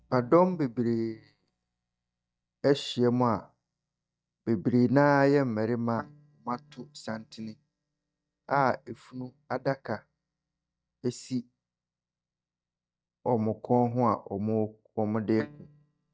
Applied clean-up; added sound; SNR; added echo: neural mask model DeepFilterNet 3.